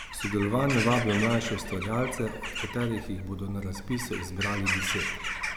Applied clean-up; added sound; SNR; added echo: none; Bird vocalization, bird call, bird song / Crow; 5 dB; none.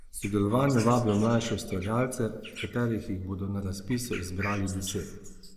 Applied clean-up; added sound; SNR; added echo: neural mask model Resemble Enhance denoiser.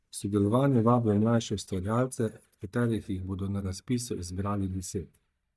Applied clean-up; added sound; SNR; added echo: neural mask model DeepFilterNet 3.